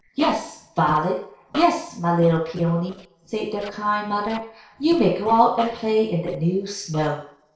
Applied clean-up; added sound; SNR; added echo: neural separator model SepFormer DNS4.